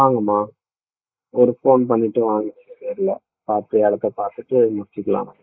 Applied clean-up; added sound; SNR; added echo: neural mask model Resemble Enhance denoiser.